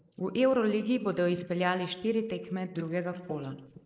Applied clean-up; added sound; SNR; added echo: neural mask model Resemble Enhance denoiser.